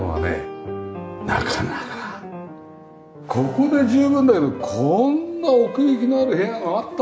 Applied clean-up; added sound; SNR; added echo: none; none; none; none.